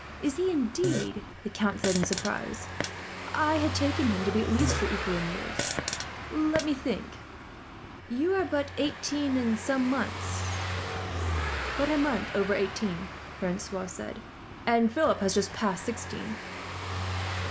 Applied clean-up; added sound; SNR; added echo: none; Car passing by / Engine + Fart; 5 dB; none.